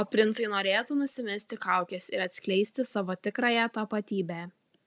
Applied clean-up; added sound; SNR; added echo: none; none; none; none.